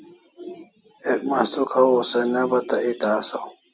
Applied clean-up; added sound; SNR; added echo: none; none; none; none.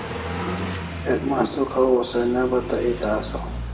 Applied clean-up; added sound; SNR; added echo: none; Car passing by; 7 dB; reverberation time 1.2 s.